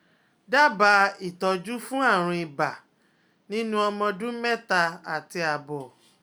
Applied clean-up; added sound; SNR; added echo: none; none; none; none.